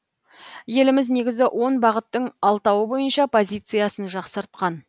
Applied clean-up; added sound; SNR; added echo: none; none; none; none.